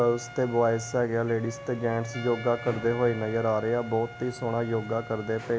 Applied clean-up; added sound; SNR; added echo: none; Trumpet + Wind instrument, woodwind instrument; 16 dB; none.